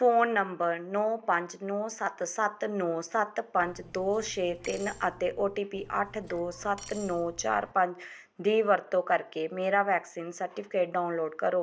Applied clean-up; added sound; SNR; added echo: none; Cutlery, silverware; 20 dB; none.